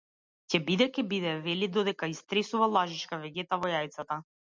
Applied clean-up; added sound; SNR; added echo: none; none; none; none.